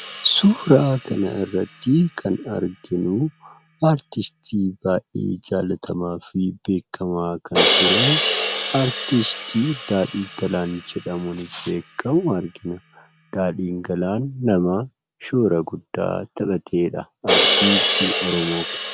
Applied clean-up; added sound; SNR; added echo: none; Crash cymbal; 4 dB; none.